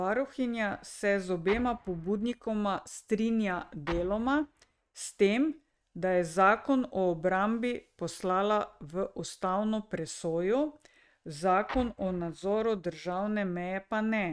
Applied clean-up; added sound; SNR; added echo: neural mask model RNNoise.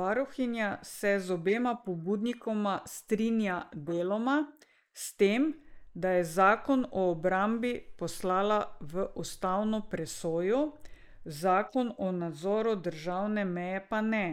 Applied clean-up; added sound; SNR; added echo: neural mask model Resemble Enhance denoiser.